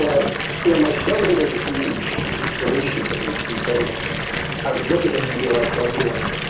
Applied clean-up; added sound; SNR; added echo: none; Fill (with liquid) / Bathtub (filling or washing) / Water tap, faucet; 2 dB; reverberation time 0.6 s.